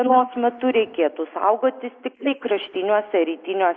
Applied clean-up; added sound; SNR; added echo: neural mask model Resemble Enhance denoiser.